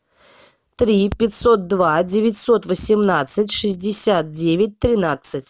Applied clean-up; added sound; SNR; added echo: none; none; none; none.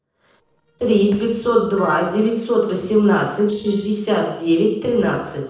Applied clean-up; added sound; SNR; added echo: neural separator model SepFormer DNS4.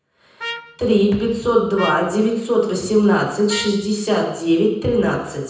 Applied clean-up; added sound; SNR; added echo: none; Trumpet; 16 dB; reverberation time 0.9 s.